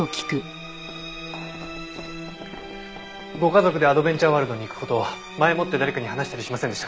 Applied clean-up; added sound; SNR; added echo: none; none; none; none.